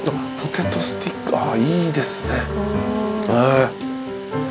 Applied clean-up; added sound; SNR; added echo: none; Wind instrument, woodwind instrument + Sink (filling or washing) / Water tap, faucet; 18 dB; none.